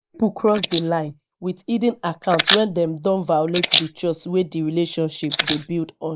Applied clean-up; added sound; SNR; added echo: neural mask model Resemble Enhance denoiser.